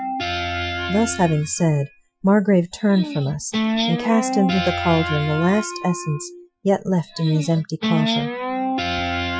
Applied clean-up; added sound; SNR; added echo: classical method Wiener filter.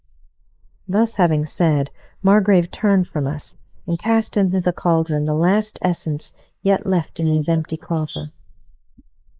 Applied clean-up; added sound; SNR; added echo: neural mask model Resemble Enhance denoiser.